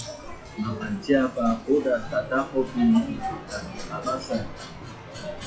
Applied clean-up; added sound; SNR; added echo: classical method log-MMSE.